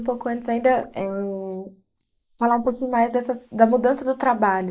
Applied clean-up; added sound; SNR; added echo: neural mask model Resemble Enhance denoiser.